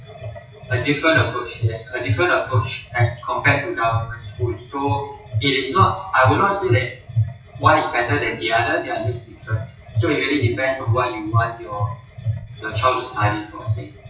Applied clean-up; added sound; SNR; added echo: classical method WPE with log-MMSE.